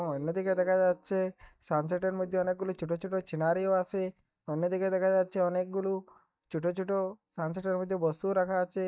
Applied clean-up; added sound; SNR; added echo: neural mask model DeepFilterNet 3.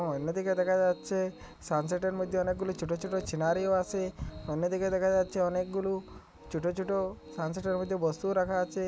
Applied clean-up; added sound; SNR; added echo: none; Piano; 19 dB; none.